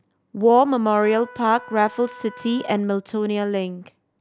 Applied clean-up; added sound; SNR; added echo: none; Trumpet; 20 dB; none.